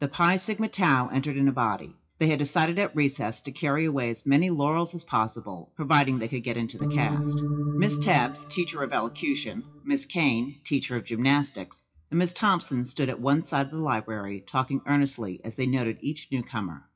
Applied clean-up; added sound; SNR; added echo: classical method WPE with log-MMSE.